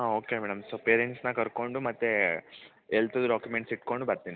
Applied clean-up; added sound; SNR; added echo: none; none; none; none.